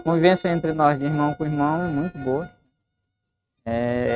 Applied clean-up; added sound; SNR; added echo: neural mask model RNNoise.